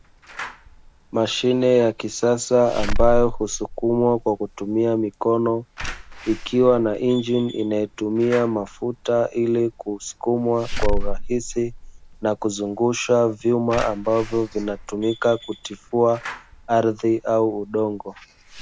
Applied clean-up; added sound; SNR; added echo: none; Slam / Alarm; 7 dB; none.